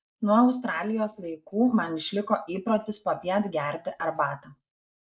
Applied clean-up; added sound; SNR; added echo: neural mask model Resemble Enhance denoiser.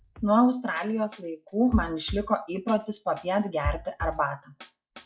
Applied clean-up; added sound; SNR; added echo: classical method log-MMSE.